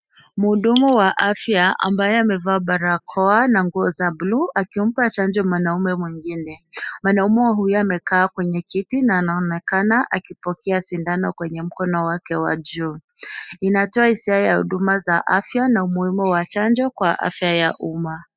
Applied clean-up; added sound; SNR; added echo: classical method spectral subtraction.